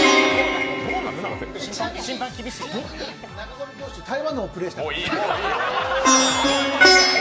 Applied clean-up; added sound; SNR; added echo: none; Plucked string instrument; -4 dB; none.